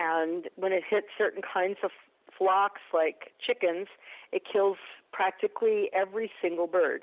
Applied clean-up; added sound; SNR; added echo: none; none; none; none.